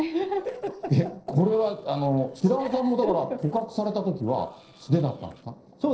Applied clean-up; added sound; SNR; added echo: neural separator model SepFormer DNS4.